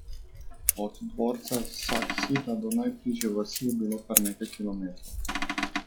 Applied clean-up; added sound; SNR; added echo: classical method log-MMSE.